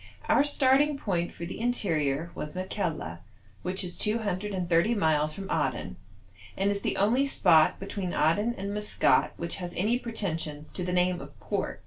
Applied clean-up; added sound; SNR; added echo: none; none; none; reverberation time 0.2 s.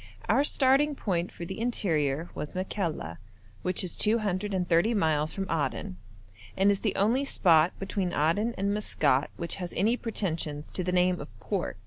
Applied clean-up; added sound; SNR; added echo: none; none; none; none.